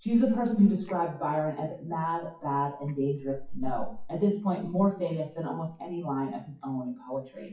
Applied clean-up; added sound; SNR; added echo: classical method WPE with log-MMSE.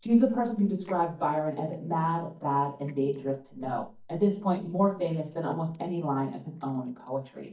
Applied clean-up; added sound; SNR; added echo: neural mask model DeepFilterNet 3.